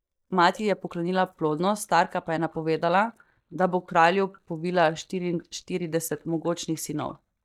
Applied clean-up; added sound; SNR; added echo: neural mask model DeepFilterNet 3.